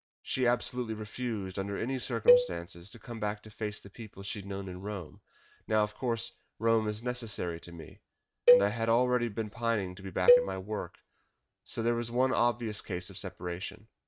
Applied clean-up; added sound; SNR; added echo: neural mask model RNNoise.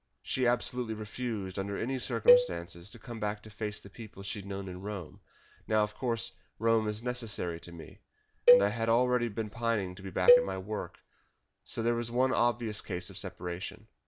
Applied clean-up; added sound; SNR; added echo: none; Cowbell; -3 dB; none.